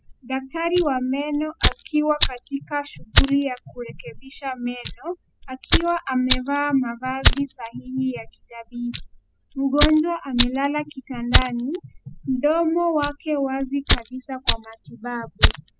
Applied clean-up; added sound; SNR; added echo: classical method spectral subtraction.